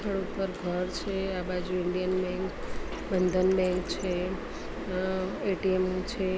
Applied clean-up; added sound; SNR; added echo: none; Printer; 10 dB; none.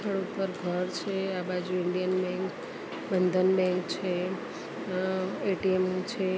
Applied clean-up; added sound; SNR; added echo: none; none; none; none.